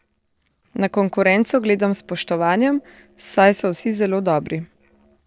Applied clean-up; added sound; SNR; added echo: neural separator model SepFormer DNS4.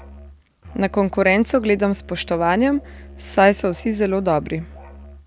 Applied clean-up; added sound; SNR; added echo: none; Musical instrument; 19 dB; none.